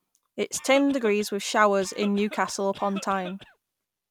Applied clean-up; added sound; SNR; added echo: none; Cough; 18 dB; none.